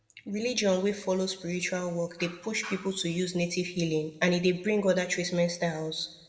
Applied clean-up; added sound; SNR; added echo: none; none; none; reverberation time 0.9 s.